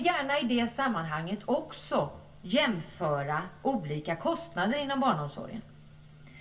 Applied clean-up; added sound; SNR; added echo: none; none; none; reverberation time 0.2 s.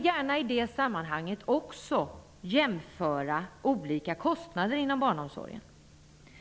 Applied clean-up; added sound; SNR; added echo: none; none; none; none.